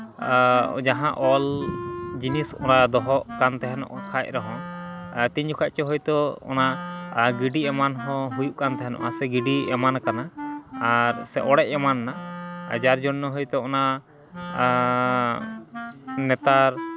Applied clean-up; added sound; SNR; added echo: none; Wind instrument, woodwind instrument; 12 dB; none.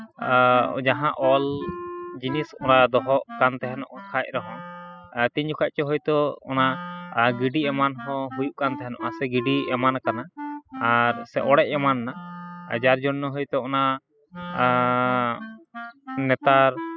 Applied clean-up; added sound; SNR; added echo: classical method spectral subtraction.